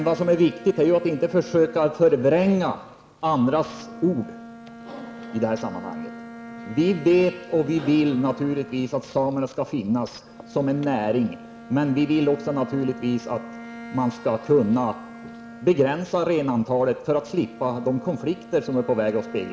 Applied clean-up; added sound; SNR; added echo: none; Bowed string instrument; 17 dB; none.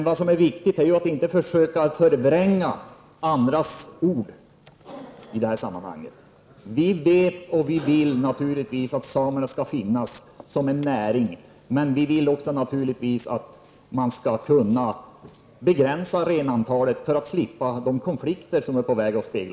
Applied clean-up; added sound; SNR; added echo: none; none; none; none.